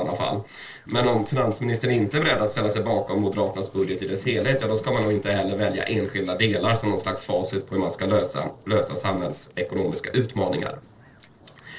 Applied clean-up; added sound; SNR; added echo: neural separator model SepFormer DNS4.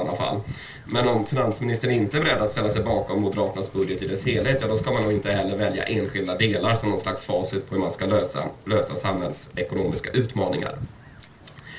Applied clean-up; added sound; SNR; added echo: none; Wind / Ocean / Boat, Water vehicle; 16 dB; reverberation time 0.2 s.